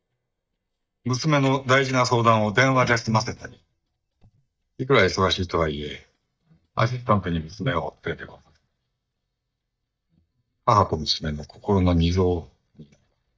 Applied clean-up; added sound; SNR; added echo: neural mask model DeepFilterNet 3.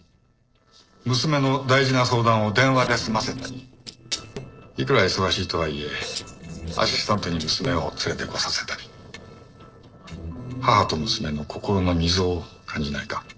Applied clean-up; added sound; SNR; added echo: neural separator model SepFormer DNS4.